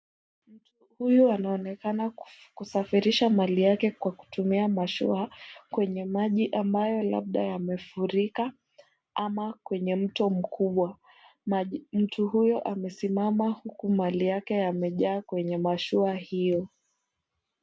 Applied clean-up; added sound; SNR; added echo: none; none; none; none.